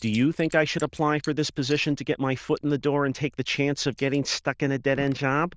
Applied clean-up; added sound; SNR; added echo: neural diffusion model UNIVERSE++.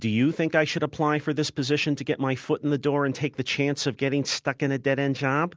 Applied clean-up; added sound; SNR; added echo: none; none; none; none.